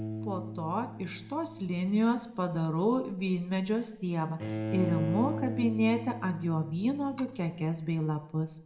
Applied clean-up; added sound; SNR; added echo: none; Bowed string instrument; 9 dB; reverberation time 0.7 s.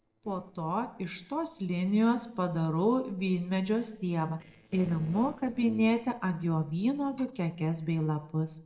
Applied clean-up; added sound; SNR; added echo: neural separator model SepFormer DNS4.